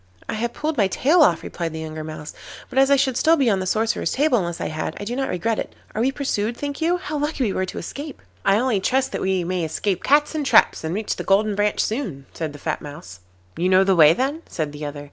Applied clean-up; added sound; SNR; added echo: none; none; none; none.